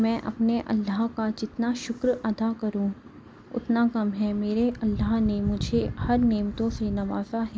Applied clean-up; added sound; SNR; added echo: none; none; none; none.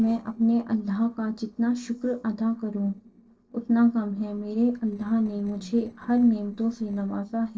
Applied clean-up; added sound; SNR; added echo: neural separator model SepFormer DNS4.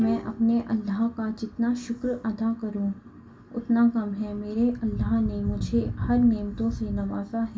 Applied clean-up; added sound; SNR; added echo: none; Bowed string instrument; 19 dB; reverberation time 0.2 s.